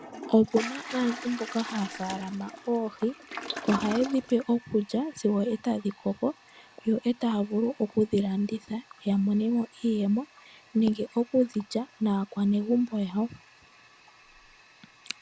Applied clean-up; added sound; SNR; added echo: none; Toilet flush; 15 dB; none.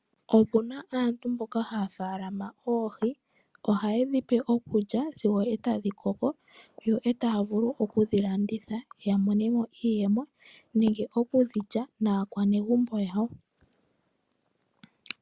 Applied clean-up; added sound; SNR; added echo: none; none; none; none.